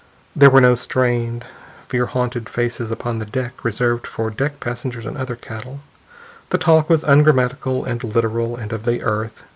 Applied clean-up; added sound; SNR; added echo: none; none; none; none.